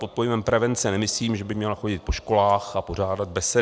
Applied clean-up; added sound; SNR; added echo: none; none; none; none.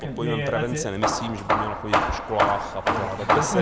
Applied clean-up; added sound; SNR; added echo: none; Hammer / Wood; -5 dB; none.